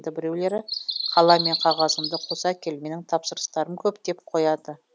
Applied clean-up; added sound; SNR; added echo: none; Bird vocalization, bird call, bird song; 8 dB; none.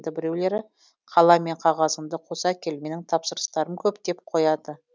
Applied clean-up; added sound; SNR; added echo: none; none; none; none.